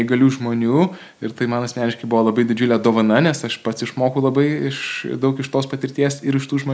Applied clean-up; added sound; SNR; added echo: none; none; none; none.